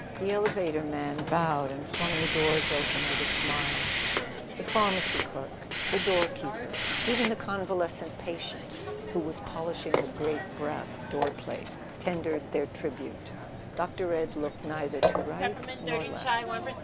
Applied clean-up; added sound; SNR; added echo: none; Hiss; -4 dB; none.